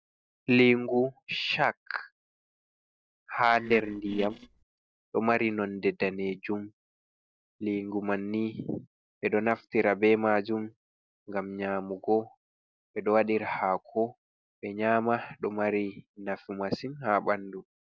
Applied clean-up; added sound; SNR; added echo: neural separator model SepFormer DNS4.